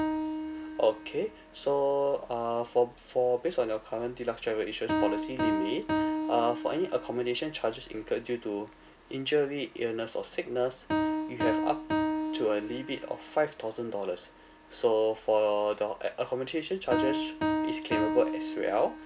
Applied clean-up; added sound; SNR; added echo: none; Piano; 4 dB; none.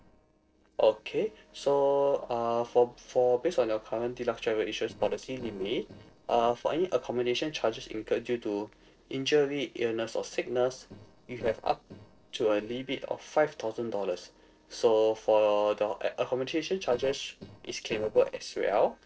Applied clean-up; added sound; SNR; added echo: neural separator model SepFormer DNS4.